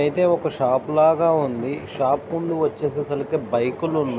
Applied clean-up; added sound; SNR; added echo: none; none; none; none.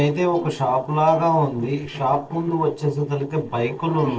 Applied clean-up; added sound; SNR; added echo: neural separator model SepFormer DNS4.